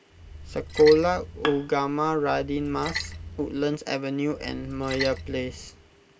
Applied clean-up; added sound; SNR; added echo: none; Splash, splatter + Bowed string instrument; 12 dB; none.